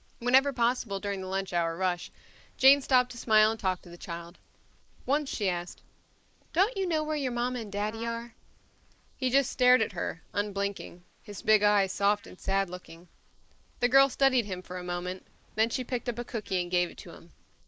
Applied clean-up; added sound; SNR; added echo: neural mask model Resemble Enhance denoiser.